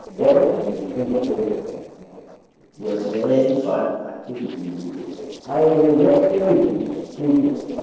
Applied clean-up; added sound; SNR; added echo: neural separator model SepFormer DNS4.